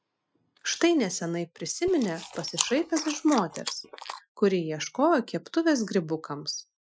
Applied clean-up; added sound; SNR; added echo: classical method Wiener filter.